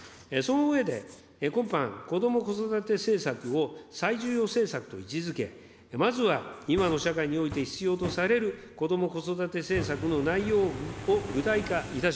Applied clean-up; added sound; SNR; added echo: none; Fire; 15 dB; none.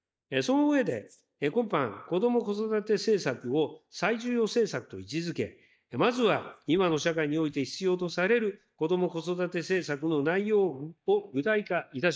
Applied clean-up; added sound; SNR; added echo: neural mask model DeepFilterNet 3.